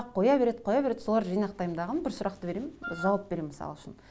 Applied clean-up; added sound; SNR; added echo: none; Wind instrument, woodwind instrument; 11 dB; none.